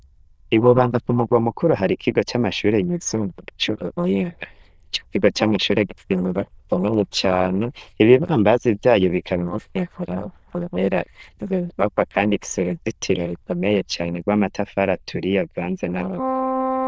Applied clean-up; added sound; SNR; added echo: neural diffusion model UNIVERSE++.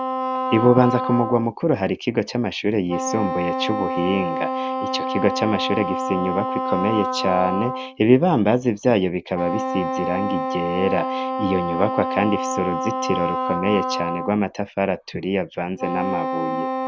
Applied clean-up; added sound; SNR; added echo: none; Wind instrument, woodwind instrument; 4 dB; none.